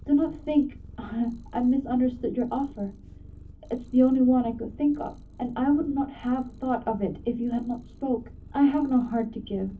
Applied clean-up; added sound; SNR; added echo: none; Purr; 19 dB; reverberation time 0.3 s.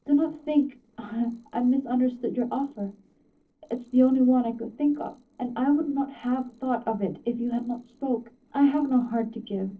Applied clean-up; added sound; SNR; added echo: neural separator model SepFormer DNS4.